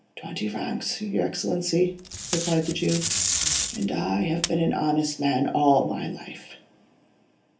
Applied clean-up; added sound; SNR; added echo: none; Packing tape, duct tape; 3 dB; reverberation time 0.3 s.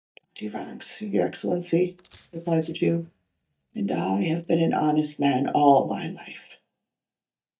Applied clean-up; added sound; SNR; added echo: neural mask model DeepFilterNet 3.